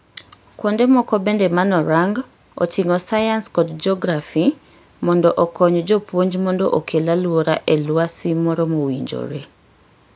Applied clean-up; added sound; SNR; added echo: none; none; none; none.